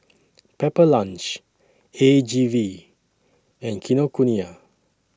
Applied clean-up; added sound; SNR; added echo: none; none; none; none.